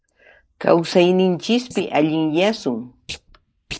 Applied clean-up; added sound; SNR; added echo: neural mask model Resemble Enhance denoiser.